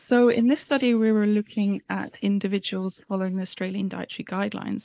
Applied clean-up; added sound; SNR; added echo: neural mask model Resemble Enhance denoiser.